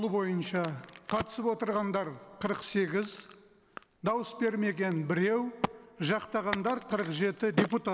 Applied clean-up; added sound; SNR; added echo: none; Crack; 11 dB; none.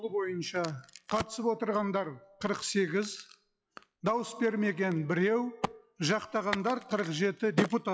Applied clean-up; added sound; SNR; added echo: classical method log-MMSE.